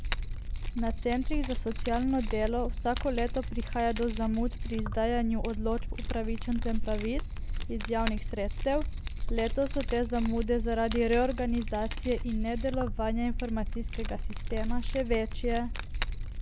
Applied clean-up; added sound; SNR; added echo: none; Keys jangling; 0 dB; none.